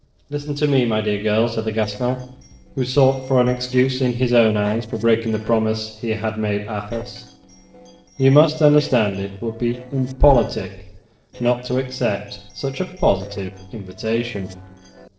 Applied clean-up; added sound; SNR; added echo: neural separator model SepFormer DNS4.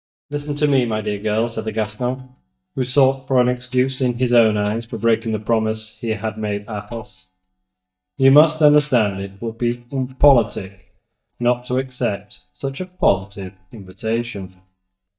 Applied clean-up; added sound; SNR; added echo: neural mask model DeepFilterNet 3.